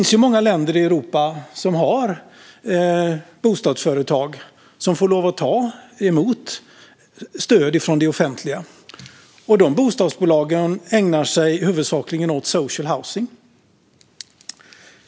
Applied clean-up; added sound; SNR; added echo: none; none; none; none.